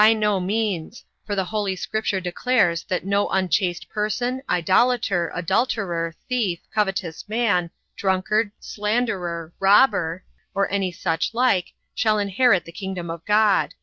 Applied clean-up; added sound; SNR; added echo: none; none; none; none.